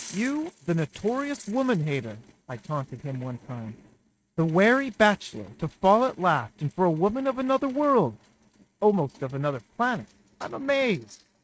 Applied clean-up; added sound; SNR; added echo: neural mask model RNNoise.